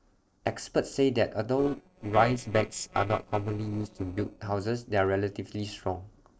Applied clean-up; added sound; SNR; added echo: neural separator model SepFormer DNS4.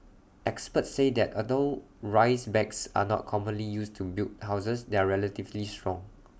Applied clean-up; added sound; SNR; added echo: none; none; none; none.